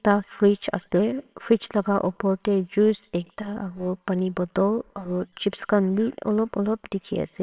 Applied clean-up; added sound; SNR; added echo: neural separator model SepFormer WHAMR!.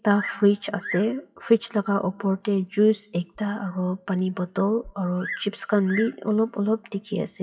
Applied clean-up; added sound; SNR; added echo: classical method WPE with log-MMSE.